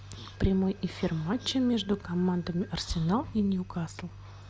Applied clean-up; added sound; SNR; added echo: none; none; none; none.